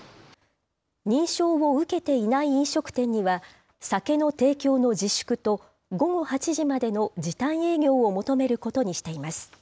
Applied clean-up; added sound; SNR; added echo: none; none; none; none.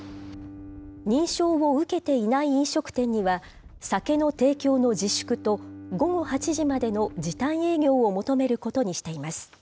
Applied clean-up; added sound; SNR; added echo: none; Wind + Bowed string instrument; 19 dB; none.